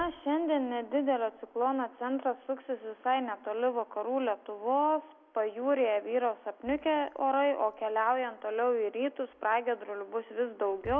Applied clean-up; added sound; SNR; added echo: none; none; none; none.